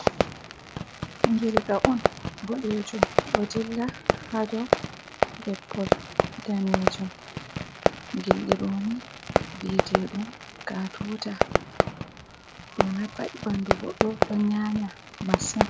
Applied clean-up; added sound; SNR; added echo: none; Fireworks; -2 dB; none.